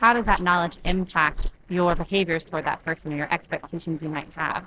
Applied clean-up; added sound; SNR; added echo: neural separator model SepFormer DNS4.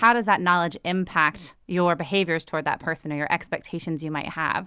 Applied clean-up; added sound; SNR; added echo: none; none; none; none.